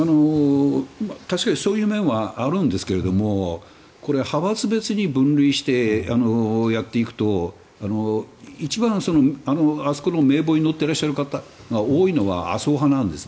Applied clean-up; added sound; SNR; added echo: none; none; none; none.